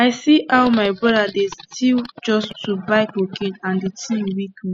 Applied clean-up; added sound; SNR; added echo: classical method spectral subtraction.